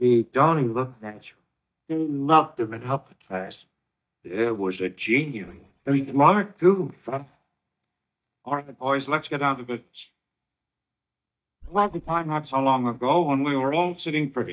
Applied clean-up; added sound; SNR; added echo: neural mask model DeepFilterNet 3.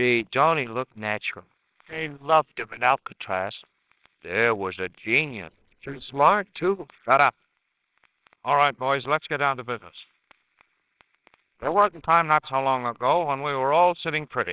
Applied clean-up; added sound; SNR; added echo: neural separator model SepFormer WHAMR!.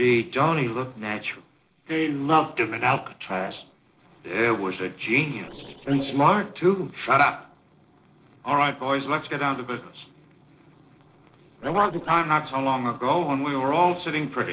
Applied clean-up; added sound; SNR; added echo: neural separator model SepFormer DNS4.